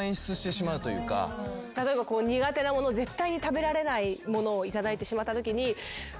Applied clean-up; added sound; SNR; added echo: none; none; none; none.